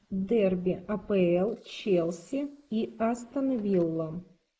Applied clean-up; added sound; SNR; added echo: neural mask model Resemble Enhance denoiser.